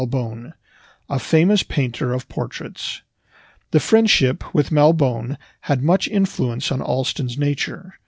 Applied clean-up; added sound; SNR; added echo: none; none; none; none.